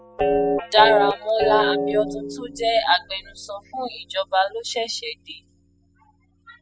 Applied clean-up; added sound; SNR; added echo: classical method spectral subtraction.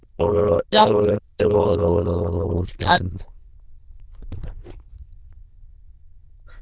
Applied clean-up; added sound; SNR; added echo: neural diffusion model UNIVERSE++.